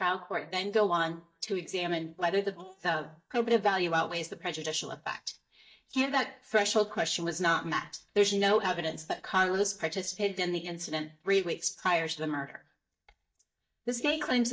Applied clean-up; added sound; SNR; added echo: neural mask model DeepFilterNet 3.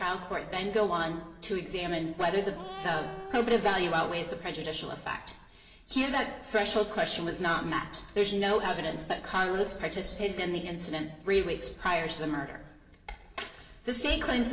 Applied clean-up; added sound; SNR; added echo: none; Cat; 11 dB; reverberation time 0.8 s.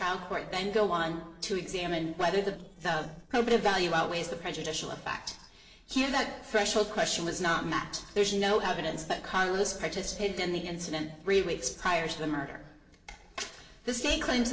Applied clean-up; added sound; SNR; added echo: neural separator model SepFormer DNS4.